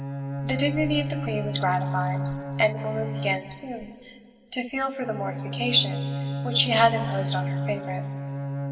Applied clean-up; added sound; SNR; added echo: none; Bowed string instrument; 2 dB; reverberation time 2.1 s.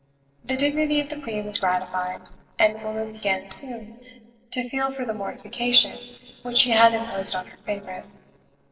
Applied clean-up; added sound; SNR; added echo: neural separator model SepFormer DNS4.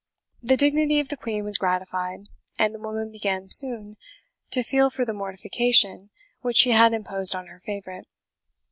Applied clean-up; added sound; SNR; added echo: none; none; none; none.